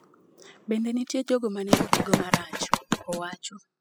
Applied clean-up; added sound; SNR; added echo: classical method spectral subtraction.